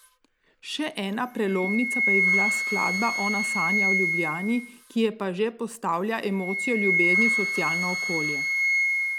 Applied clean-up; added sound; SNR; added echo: none; Wind instrument, woodwind instrument; -2 dB; none.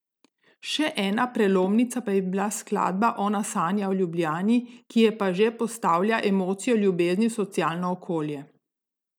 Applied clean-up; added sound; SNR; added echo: none; none; none; none.